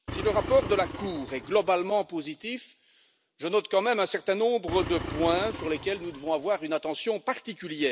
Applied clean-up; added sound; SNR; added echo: none; Engine; 9 dB; none.